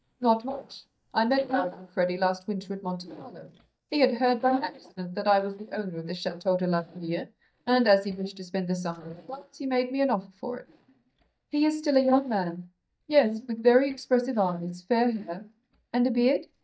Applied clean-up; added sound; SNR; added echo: neural mask model DeepFilterNet 3.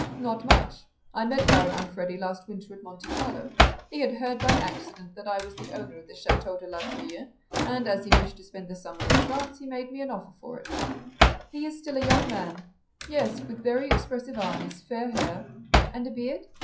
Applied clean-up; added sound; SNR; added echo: classical method WPE with log-MMSE.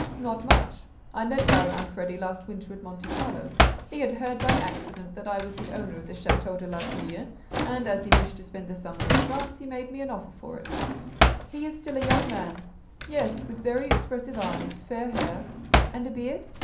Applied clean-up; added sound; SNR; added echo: none; Drawer open or close; -4 dB; reverberation time 0.6 s.